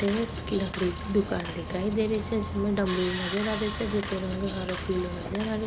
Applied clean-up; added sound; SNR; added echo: none; Sawing; 5 dB; none.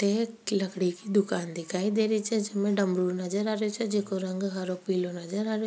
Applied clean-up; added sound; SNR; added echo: none; none; none; none.